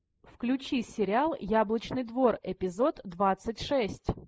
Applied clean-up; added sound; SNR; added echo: neural mask model Resemble Enhance denoiser.